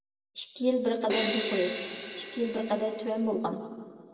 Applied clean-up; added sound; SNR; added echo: none; Crash cymbal; 6 dB; reverberation time 1.5 s.